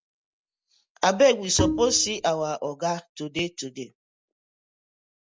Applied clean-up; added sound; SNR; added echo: none; Bowed string instrument; 2 dB; none.